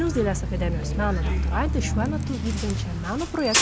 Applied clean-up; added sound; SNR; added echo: none; Bus; -2 dB; none.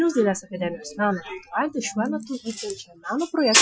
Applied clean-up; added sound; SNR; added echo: classical method Wiener filter.